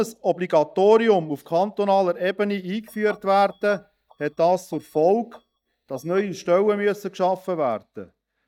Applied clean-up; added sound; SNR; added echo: neural mask model DeepFilterNet 3.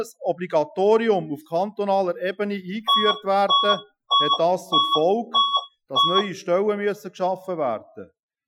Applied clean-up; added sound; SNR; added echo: classical method Wiener filter.